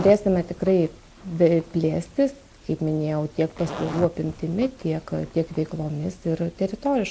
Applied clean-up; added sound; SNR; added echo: none; Zipper (clothing); 17 dB; none.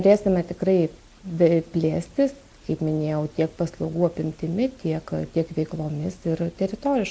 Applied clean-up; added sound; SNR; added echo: none; none; none; none.